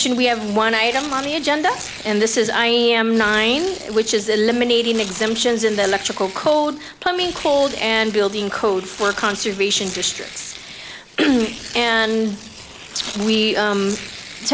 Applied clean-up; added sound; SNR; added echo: none; Tearing; 15 dB; none.